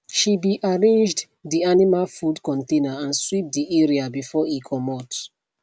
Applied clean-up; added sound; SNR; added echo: none; none; none; none.